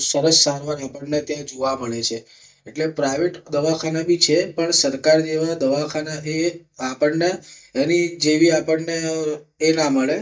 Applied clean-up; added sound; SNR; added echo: neural mask model DeepFilterNet 3.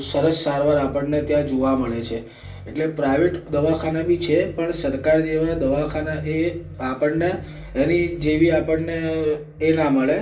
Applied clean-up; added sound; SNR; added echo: none; Bass guitar; 17 dB; reverberation time 0.3 s.